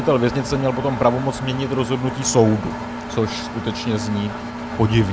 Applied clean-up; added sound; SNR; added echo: none; Engine; 8 dB; none.